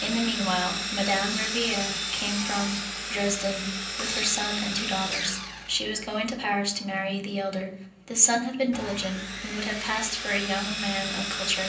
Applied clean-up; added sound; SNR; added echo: none; Sawing; 5 dB; reverberation time 0.6 s.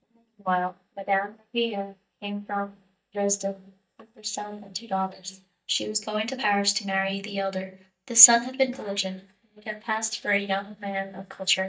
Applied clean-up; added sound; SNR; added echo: neural mask model DeepFilterNet 3.